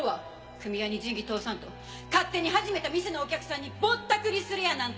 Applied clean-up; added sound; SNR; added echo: none; none; none; none.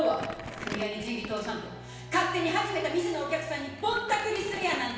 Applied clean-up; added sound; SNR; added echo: none; Crumpling, crinkling; 14 dB; reverberation time 0.9 s.